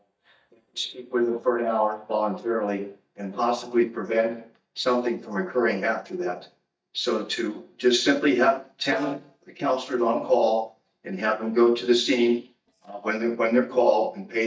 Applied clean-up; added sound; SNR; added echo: neural mask model DeepFilterNet 3.